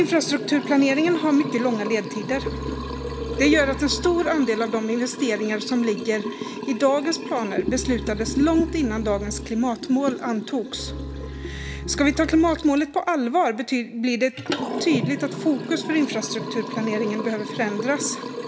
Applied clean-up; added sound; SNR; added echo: none; Bowed string instrument + Liquid; 7 dB; none.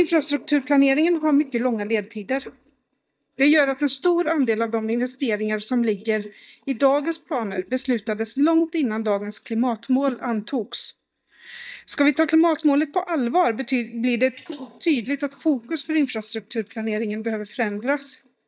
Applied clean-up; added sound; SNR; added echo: neural mask model DeepFilterNet 3.